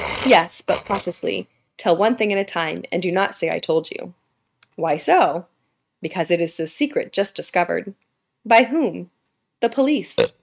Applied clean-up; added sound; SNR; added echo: neural mask model RNNoise.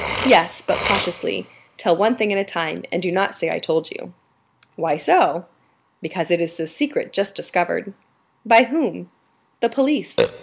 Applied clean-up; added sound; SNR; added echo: none; Burping, eructation; 10 dB; none.